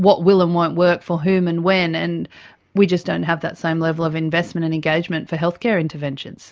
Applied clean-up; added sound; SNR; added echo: none; none; none; none.